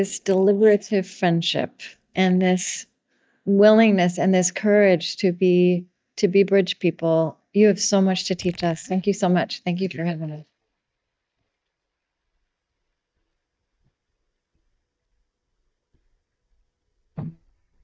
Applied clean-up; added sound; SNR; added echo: neural mask model DeepFilterNet 3.